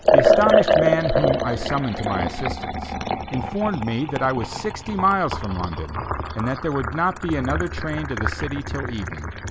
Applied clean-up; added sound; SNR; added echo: none; Liquid; -2 dB; none.